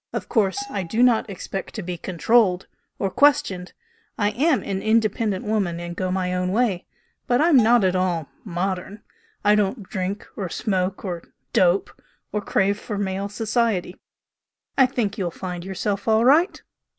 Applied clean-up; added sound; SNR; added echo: none; Bell; 19 dB; none.